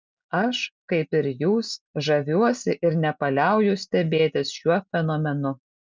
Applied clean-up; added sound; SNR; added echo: none; none; none; none.